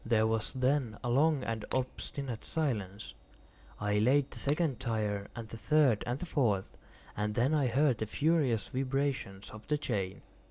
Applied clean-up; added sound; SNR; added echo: none; Shatter; 16 dB; none.